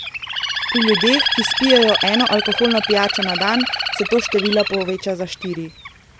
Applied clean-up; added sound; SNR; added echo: none; Bird; 2 dB; none.